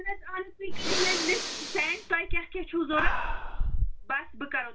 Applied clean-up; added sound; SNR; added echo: none; Breathing; -3 dB; reverberation time 0.2 s.